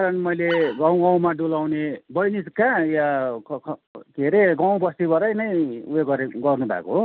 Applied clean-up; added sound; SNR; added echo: none; Animal; 15 dB; none.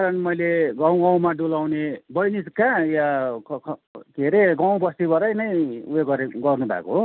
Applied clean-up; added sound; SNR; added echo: none; none; none; none.